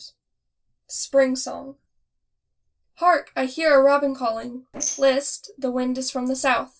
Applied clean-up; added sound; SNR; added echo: neural separator model SepFormer DNS4.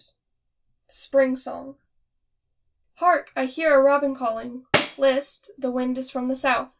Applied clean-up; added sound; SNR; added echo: none; Tambourine; -1 dB; reverberation time 0.1 s.